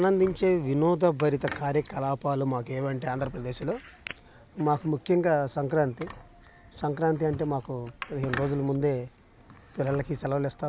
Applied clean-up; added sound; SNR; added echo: none; Squeak; 17 dB; none.